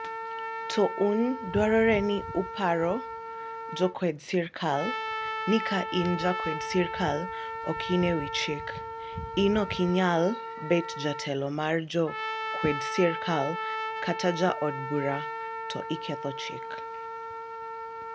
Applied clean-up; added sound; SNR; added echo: none; Trumpet; 6 dB; none.